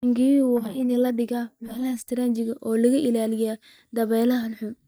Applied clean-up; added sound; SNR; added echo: neural mask model DeepFilterNet 3.